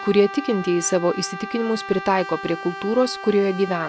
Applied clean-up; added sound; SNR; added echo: none; Brass instrument; 11 dB; none.